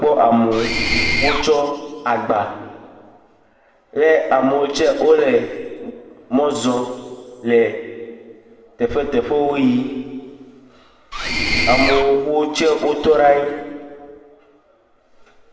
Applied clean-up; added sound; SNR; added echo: none; Mechanisms; 0 dB; reverberation time 1.7 s.